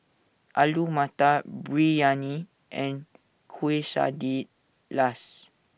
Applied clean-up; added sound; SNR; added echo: none; none; none; none.